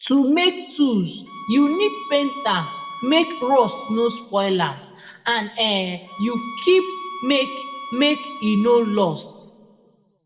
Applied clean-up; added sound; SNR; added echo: none; Bowed string instrument; 13 dB; reverberation time 0.9 s.